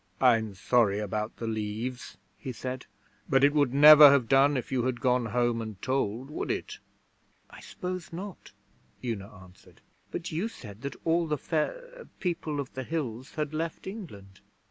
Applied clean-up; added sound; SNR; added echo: none; none; none; none.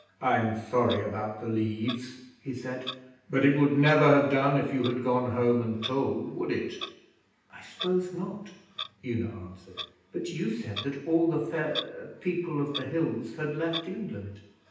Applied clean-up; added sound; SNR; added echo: none; Clock; 16 dB; reverberation time 0.9 s.